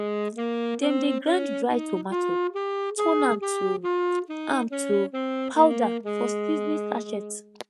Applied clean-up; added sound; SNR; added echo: neural mask model RNNoise.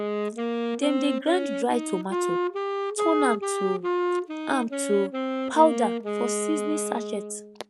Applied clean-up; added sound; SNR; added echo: none; Wind instrument, woodwind instrument; 0 dB; none.